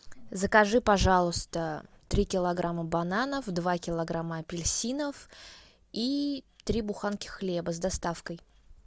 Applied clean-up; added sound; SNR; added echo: none; none; none; none.